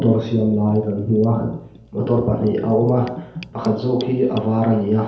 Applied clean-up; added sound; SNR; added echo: none; Bathtub (filling or washing) / Gurgling; 20 dB; reverberation time 2.2 s.